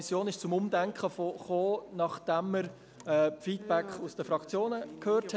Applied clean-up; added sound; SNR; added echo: none; none; none; none.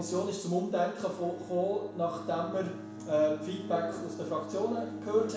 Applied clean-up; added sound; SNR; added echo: none; Bowed string instrument; 12 dB; reverberation time 0.6 s.